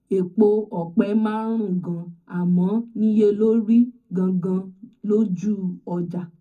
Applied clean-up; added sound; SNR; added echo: none; none; none; reverberation time 0.3 s.